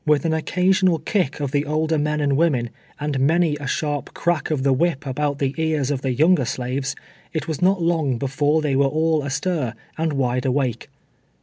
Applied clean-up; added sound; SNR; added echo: none; none; none; none.